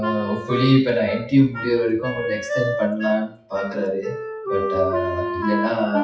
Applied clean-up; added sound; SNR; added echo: classical method WPE with log-MMSE.